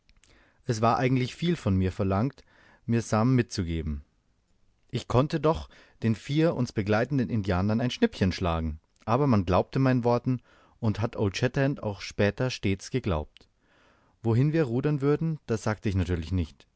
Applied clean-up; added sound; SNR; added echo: none; none; none; none.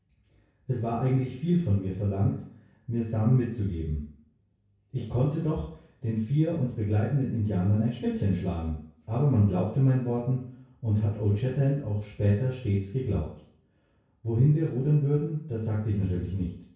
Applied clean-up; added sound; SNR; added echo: none; none; none; reverberation time 0.6 s.